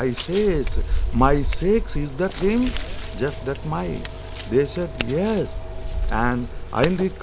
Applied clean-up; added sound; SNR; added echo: none; Scissors; 2 dB; none.